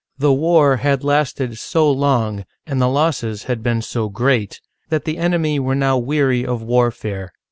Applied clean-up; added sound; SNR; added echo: none; none; none; none.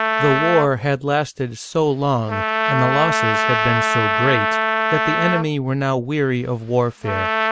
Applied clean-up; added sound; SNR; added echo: none; Trumpet; 1 dB; none.